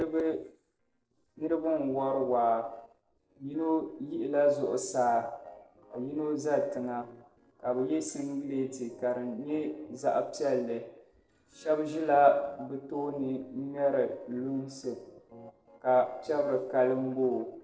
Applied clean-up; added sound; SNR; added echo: neural separator model SepFormer DNS4.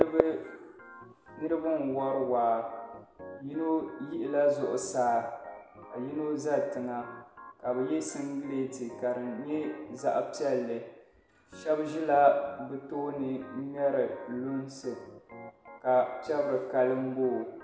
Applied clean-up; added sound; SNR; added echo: none; Organ; 19 dB; none.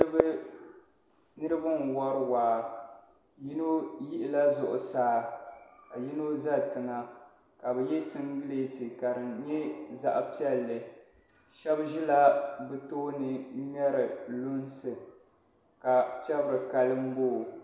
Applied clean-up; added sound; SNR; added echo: none; none; none; none.